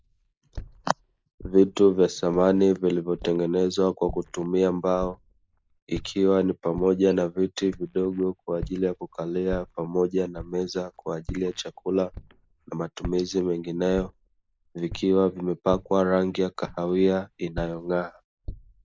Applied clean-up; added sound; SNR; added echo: neural mask model Resemble Enhance denoiser.